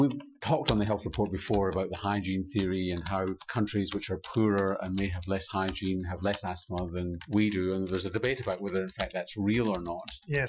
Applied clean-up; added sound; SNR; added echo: classical method Wiener filter.